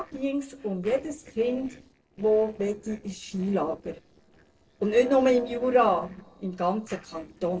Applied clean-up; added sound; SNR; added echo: neural separator model SepFormer DNS4.